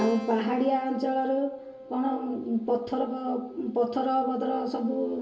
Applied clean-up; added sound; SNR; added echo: none; Keyboard (musical); 18 dB; reverberation time 0.1 s.